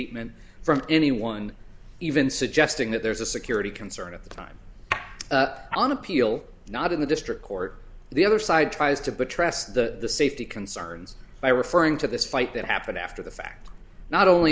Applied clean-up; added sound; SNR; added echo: none; none; none; none.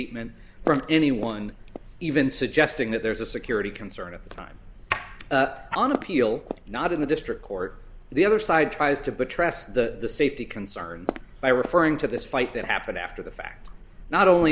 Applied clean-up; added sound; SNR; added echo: none; Walk, footsteps; 12 dB; none.